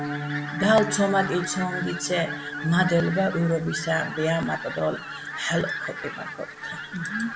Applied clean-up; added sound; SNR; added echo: none; Fowl + Piano; 7 dB; none.